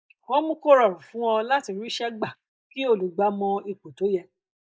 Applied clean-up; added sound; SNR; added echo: neural mask model Resemble Enhance denoiser.